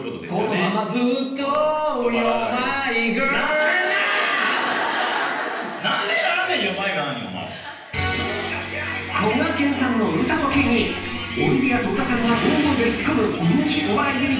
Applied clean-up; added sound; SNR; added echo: none; Splash, splatter; 16 dB; reverberation time 0.9 s.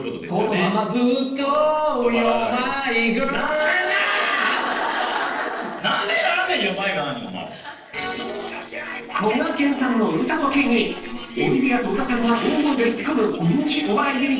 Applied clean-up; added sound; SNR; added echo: neural separator model SepFormer DNS4.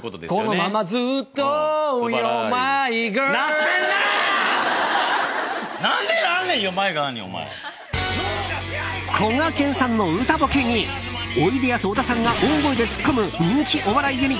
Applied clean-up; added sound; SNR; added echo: none; none; none; none.